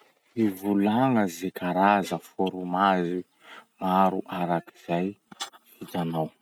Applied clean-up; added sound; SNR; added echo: none; none; none; none.